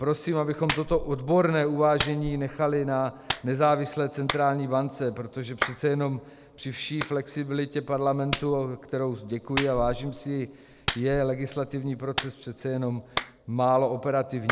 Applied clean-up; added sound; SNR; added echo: none; Clapping; 10 dB; none.